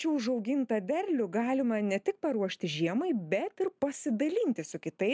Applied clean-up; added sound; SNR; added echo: none; none; none; none.